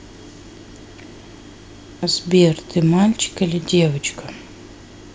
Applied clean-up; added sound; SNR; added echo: none; none; none; none.